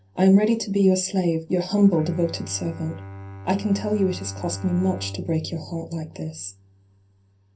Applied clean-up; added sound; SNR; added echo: none; Bowed string instrument; 15 dB; reverberation time 0.3 s.